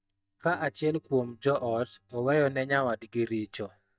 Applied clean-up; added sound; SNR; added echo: neural mask model DeepFilterNet 3.